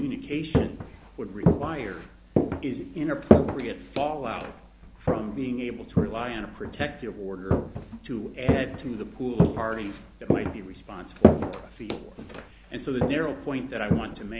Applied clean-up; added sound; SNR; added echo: none; Walk, footsteps; -5 dB; none.